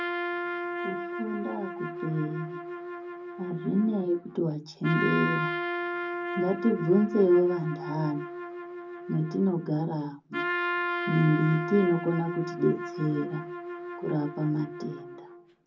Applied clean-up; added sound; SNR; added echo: none; Trumpet; 5 dB; reverberation time 0.4 s.